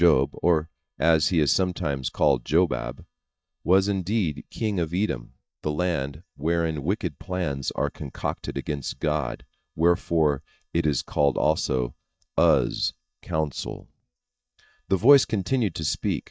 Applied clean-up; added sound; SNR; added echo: neural mask model DeepFilterNet 3.